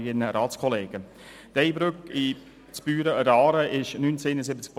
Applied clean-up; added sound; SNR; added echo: none; none; none; none.